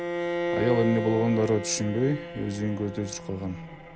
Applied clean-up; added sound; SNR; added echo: none; Bowed string instrument; 5 dB; none.